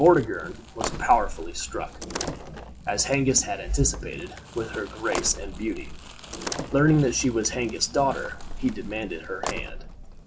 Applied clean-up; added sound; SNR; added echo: none; Slam + Crumpling, crinkling; 10 dB; none.